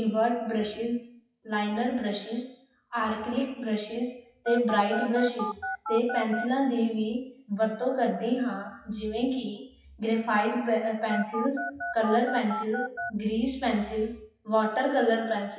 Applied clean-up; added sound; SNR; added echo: classical method WPE with log-MMSE.